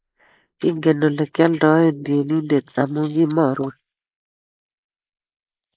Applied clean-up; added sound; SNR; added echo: neural mask model Resemble Enhance denoiser.